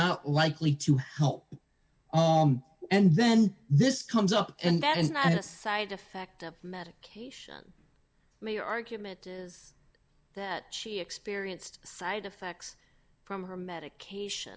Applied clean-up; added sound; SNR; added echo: none; none; none; none.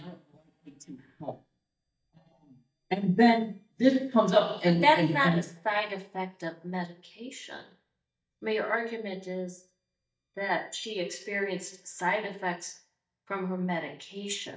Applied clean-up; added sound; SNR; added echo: neural mask model DeepFilterNet 3.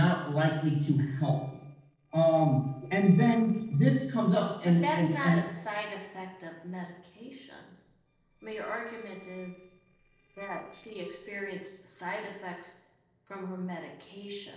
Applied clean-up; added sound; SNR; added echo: neural separator model SepFormer DNS4.